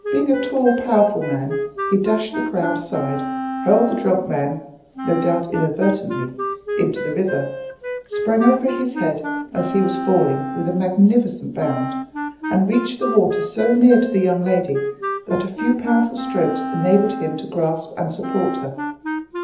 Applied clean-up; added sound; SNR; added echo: none; Wind instrument, woodwind instrument; 7 dB; reverberation time 0.7 s.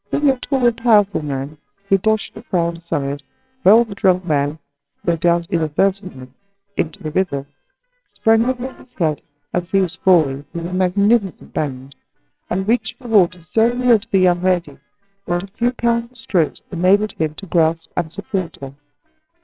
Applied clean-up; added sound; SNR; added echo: neural separator model SepFormer WHAMR!.